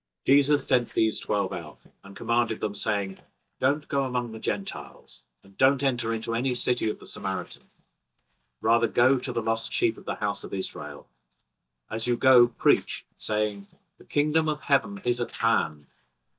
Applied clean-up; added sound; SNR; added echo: neural mask model DeepFilterNet 3.